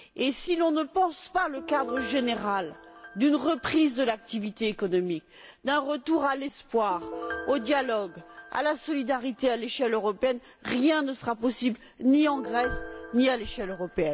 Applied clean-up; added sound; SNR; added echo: none; Piano; 16 dB; none.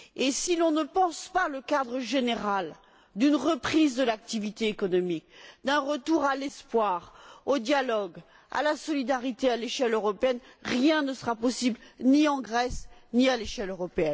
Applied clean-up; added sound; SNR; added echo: none; none; none; none.